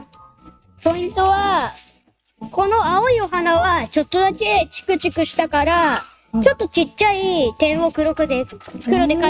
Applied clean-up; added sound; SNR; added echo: neural mask model RNNoise.